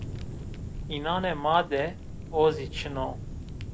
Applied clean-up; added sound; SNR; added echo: none; Fire; 8 dB; none.